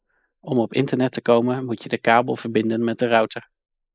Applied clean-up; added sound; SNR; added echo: neural mask model Resemble Enhance denoiser.